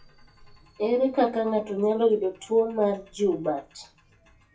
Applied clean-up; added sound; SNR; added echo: classical method WPE with log-MMSE.